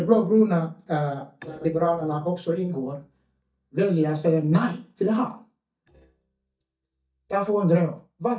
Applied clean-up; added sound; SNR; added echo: neural mask model DeepFilterNet 3.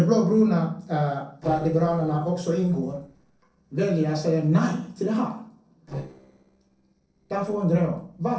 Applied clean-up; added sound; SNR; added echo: neural separator model SepFormer DNS4.